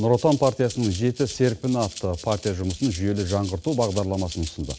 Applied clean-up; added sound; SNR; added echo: none; Rattle (instrument); 16 dB; none.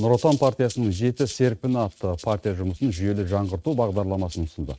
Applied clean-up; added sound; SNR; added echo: neural mask model RNNoise.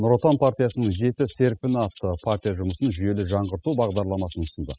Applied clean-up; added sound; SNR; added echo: classical method spectral subtraction.